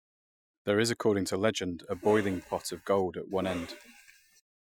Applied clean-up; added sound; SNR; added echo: classical method Wiener filter.